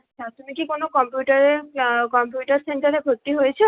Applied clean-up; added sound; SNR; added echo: none; none; none; none.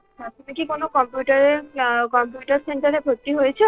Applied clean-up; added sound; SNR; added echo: neural separator model SepFormer DNS4.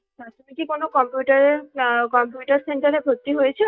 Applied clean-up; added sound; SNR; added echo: neural mask model DeepFilterNet 3.